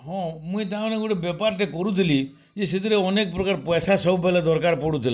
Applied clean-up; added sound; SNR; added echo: none; none; none; none.